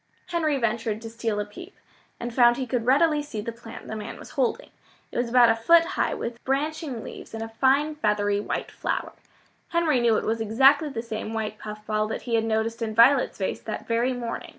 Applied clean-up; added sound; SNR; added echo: none; none; none; none.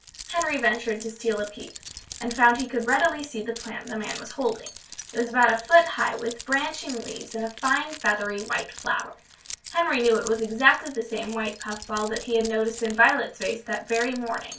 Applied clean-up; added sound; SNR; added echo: none; Keys jangling; 16 dB; reverberation time 0.2 s.